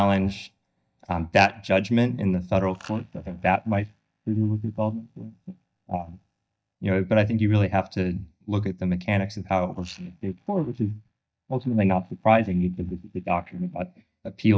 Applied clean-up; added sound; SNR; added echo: neural mask model DeepFilterNet 3.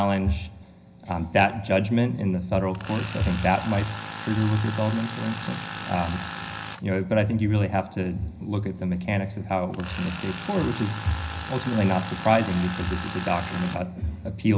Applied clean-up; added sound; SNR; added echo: none; Tools; 11 dB; reverberation time 0.5 s.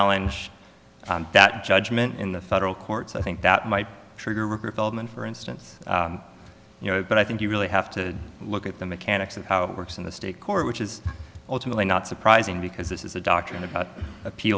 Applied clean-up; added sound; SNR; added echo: none; none; none; none.